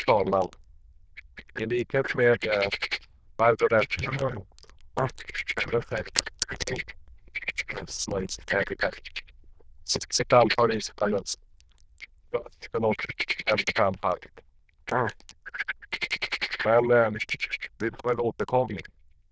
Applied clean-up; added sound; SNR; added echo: neural diffusion model UNIVERSE++.